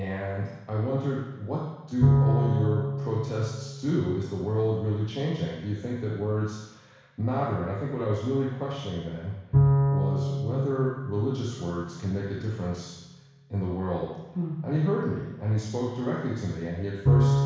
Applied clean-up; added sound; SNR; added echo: none; Bowed string instrument; 0 dB; reverberation time 1.1 s.